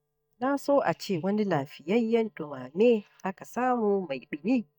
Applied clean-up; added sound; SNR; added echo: neural mask model DeepFilterNet 3.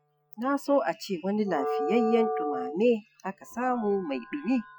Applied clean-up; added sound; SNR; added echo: classical method Wiener filter.